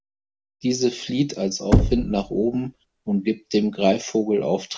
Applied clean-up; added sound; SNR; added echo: none; Knock / Wood; 2 dB; none.